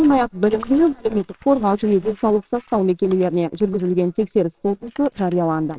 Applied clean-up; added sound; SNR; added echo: neural separator model SepFormer WHAMR!.